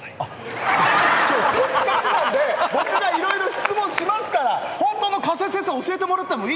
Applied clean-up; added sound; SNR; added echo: none; none; none; none.